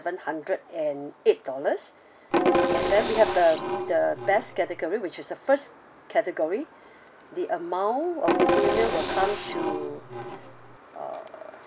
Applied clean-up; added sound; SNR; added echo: none; Percussion; -1 dB; none.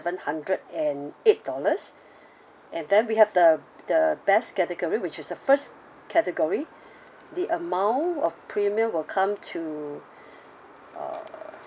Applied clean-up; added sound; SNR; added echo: none; none; none; none.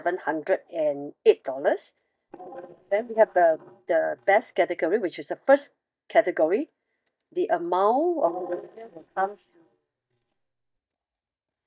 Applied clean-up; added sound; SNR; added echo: neural mask model DeepFilterNet 3.